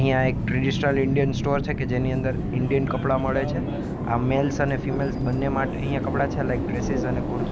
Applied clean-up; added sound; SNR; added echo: none; Subway, metro, underground; 1 dB; none.